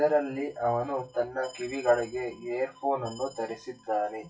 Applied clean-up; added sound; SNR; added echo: classical method WPE with log-MMSE.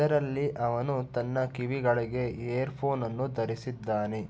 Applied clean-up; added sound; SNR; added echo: none; none; none; none.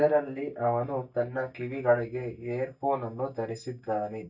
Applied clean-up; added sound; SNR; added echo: neural mask model DeepFilterNet 3.